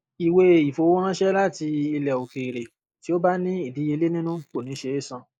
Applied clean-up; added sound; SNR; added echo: neural mask model Resemble Enhance denoiser.